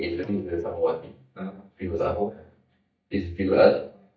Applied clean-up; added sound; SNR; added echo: neural mask model DeepFilterNet 3.